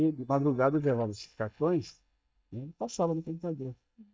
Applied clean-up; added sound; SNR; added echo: neural mask model DeepFilterNet 3.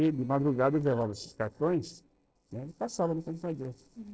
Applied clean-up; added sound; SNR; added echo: neural separator model SepFormer DNS4.